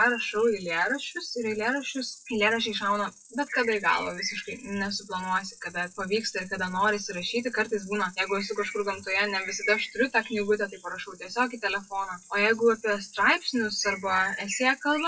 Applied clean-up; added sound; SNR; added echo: classical method WPE with log-MMSE.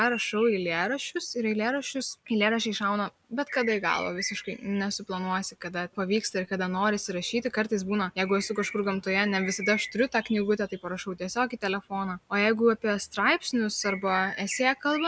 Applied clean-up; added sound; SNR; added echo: none; none; none; none.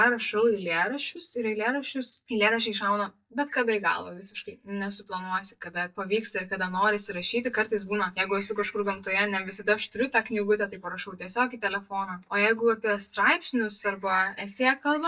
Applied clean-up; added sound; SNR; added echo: neural mask model DeepFilterNet 3.